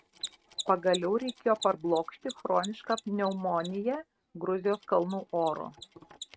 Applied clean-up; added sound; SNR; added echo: neural mask model RNNoise.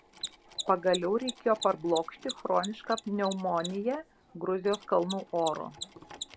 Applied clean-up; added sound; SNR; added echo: none; Mechanisms; 13 dB; none.